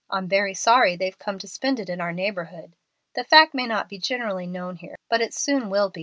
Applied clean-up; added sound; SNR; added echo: none; none; none; none.